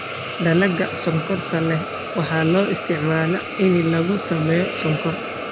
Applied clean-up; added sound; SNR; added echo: none; Hiss; 7 dB; none.